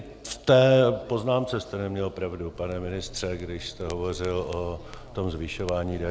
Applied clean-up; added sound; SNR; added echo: none; Crackle; 16 dB; none.